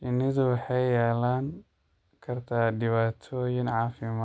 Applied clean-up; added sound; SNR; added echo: none; none; none; none.